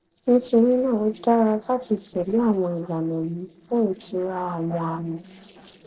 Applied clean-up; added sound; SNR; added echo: neural separator model SepFormer DNS4.